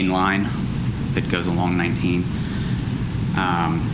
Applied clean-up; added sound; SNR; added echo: none; none; none; none.